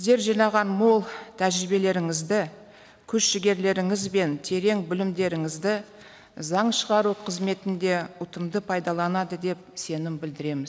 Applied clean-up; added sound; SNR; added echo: none; none; none; none.